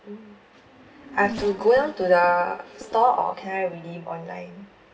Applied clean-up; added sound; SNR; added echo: none; Race car, auto racing / Accelerating, revving, vroom; 17 dB; none.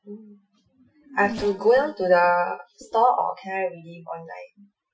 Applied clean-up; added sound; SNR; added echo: classical method Wiener filter.